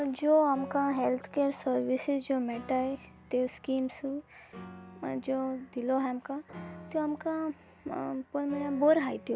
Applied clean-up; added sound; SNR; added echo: none; Piano; 18 dB; none.